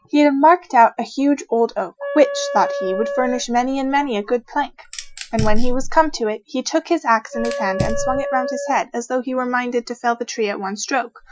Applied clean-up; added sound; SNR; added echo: classical method Wiener filter.